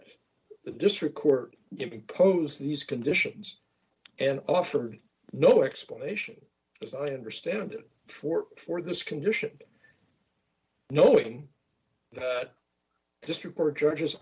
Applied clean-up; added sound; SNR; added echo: none; none; none; none.